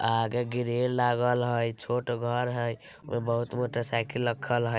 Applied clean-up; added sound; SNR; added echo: none; none; none; none.